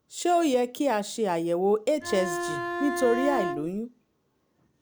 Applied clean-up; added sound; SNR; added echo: none; Bowed string instrument; 4 dB; none.